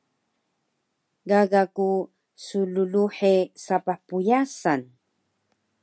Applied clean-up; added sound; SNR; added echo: none; none; none; none.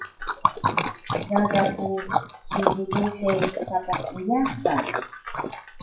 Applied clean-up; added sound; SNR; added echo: classical method WPE with log-MMSE.